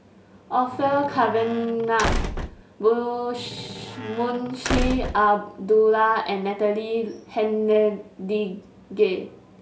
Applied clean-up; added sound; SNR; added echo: none; Squeak / Slam / Wood; 6 dB; none.